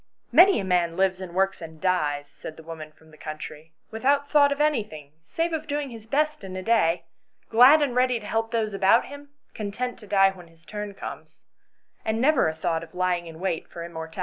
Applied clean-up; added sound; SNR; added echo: none; none; none; none.